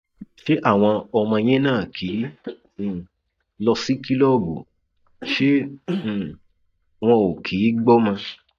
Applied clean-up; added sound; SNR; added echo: neural mask model DeepFilterNet 3.